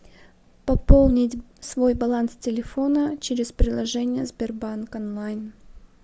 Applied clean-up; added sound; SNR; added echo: none; none; none; none.